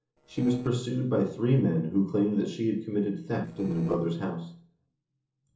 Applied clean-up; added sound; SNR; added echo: neural separator model SepFormer DNS4.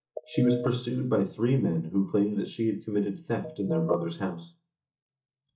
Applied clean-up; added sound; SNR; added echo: neural mask model DeepFilterNet 3.